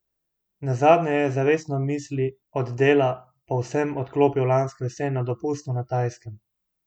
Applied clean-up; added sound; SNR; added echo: none; none; none; none.